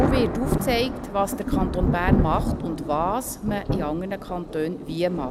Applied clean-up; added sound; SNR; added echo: none; Thunder; 0 dB; none.